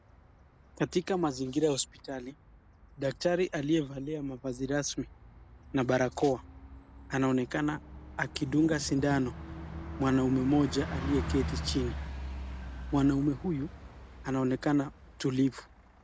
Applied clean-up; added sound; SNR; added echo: none; Bus; 11 dB; none.